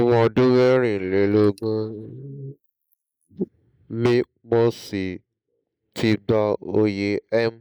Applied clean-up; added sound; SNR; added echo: neural mask model Resemble Enhance denoiser.